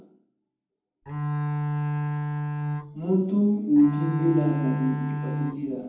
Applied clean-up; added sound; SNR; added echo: none; Bowed string instrument; 1 dB; reverberation time 0.8 s.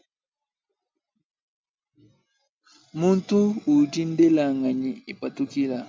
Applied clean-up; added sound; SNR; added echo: none; none; none; none.